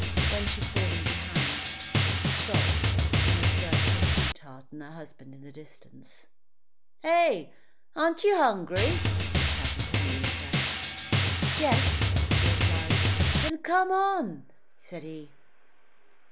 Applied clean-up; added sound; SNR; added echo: none; Drum; -5 dB; none.